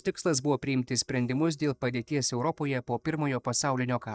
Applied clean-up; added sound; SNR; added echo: neural mask model DeepFilterNet 3.